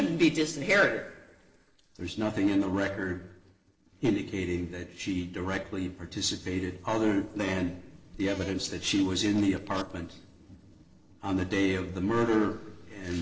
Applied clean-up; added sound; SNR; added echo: neural separator model SepFormer DNS4.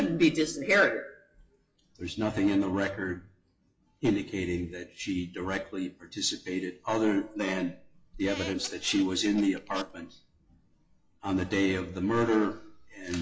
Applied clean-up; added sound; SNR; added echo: classical method WPE with log-MMSE.